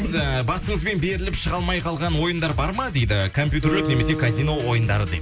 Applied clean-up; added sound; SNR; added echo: none; Acoustic guitar; 10 dB; none.